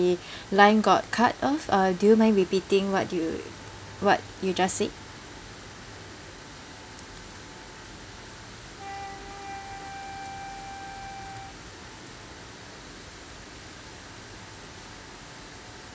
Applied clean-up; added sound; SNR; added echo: none; Wind instrument, woodwind instrument; 13 dB; none.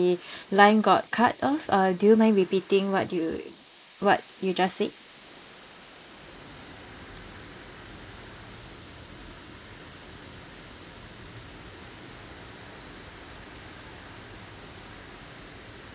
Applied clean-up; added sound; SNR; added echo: neural mask model Resemble Enhance denoiser.